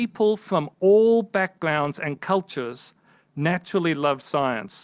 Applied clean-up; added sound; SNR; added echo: none; none; none; none.